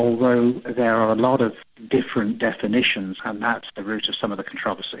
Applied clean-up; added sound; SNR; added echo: none; none; none; none.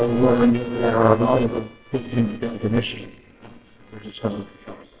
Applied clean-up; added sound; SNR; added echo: neural separator model SepFormer WHAMR!.